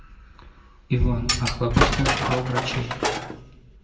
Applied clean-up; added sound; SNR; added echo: none; Tools; 0 dB; reverberation time 1.7 s.